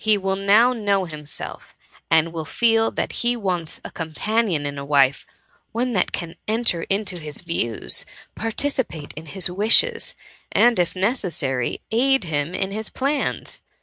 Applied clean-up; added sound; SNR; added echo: neural mask model RNNoise.